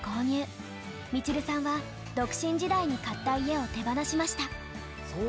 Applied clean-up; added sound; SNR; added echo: none; none; none; none.